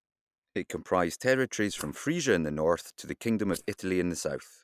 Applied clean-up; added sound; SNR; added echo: neural mask model Resemble Enhance denoiser.